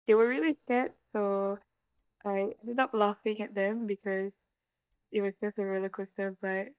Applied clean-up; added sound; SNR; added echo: neural mask model DeepFilterNet 3.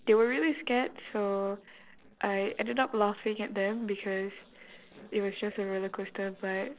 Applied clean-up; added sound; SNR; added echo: neural separator model SepFormer DNS4.